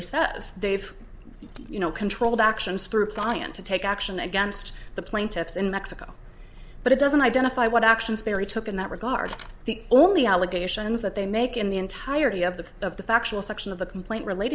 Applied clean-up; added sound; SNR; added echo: none; Keys jangling; 18 dB; none.